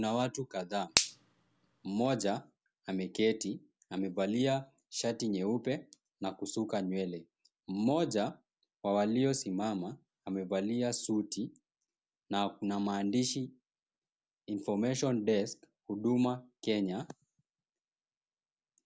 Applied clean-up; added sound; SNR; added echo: none; Finger snapping; 1 dB; none.